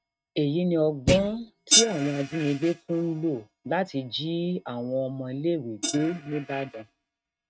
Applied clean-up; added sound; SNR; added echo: neural mask model RNNoise.